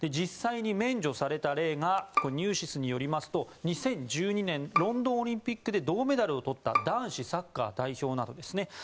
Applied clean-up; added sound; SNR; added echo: none; Bowed string instrument; 8 dB; none.